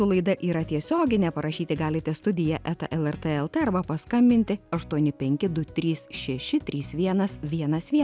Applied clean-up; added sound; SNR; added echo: none; none; none; none.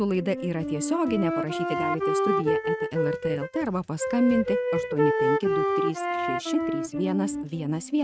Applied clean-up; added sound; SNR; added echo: neural mask model RNNoise.